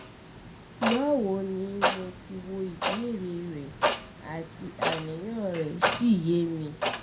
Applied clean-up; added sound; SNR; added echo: none; Clock; 2 dB; reverberation time 0.2 s.